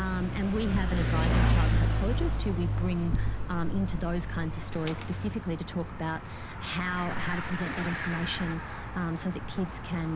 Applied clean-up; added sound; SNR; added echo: none; Mechanisms / Bicycle; -3 dB; none.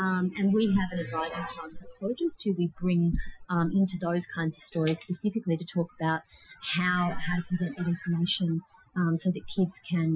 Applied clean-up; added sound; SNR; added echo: classical method Wiener filter.